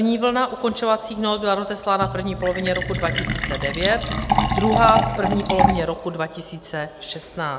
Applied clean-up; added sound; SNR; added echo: none; Fill (with liquid); 3 dB; none.